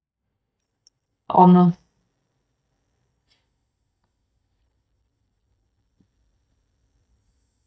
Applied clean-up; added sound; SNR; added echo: neural mask model DeepFilterNet 3.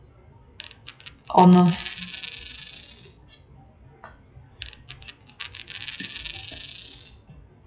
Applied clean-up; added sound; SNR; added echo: classical method WPE with log-MMSE.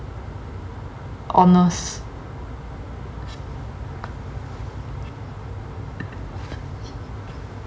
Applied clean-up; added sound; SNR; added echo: none; none; none; none.